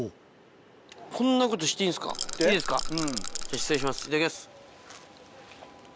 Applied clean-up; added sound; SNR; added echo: none; Rattle / Rattle (instrument); 3 dB; none.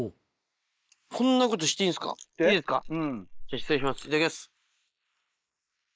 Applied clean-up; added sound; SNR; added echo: neural mask model Resemble Enhance denoiser.